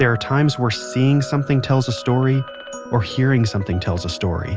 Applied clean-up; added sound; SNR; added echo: none; none; none; none.